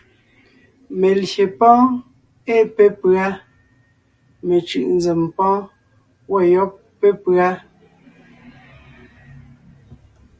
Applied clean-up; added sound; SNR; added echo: none; none; none; none.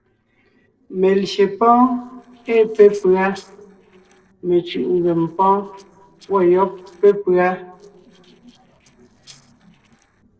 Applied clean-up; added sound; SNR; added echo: neural separator model SepFormer DNS4.